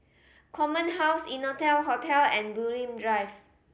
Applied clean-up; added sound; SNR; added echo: none; none; none; none.